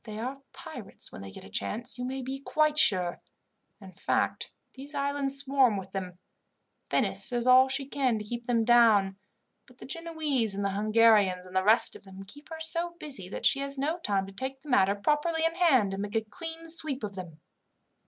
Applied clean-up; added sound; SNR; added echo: none; none; none; none.